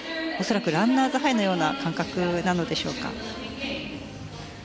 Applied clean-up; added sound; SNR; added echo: none; none; none; none.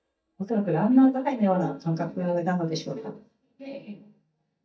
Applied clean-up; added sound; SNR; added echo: neural mask model DeepFilterNet 3.